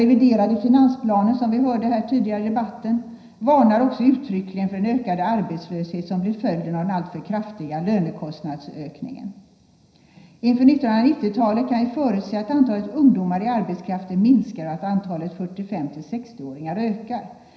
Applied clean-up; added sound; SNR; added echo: none; none; none; reverberation time 0.9 s.